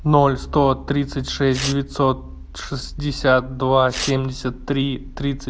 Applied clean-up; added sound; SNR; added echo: none; Tearing; 14 dB; none.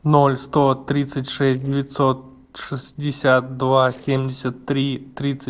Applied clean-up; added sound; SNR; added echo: neural separator model SepFormer DNS4.